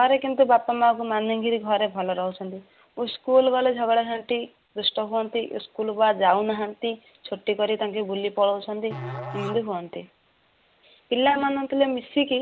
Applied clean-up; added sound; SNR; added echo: none; Musical instrument; 14 dB; none.